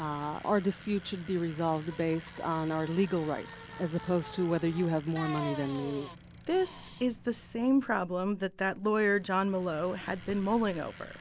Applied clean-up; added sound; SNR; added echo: none; Bicycle; 16 dB; none.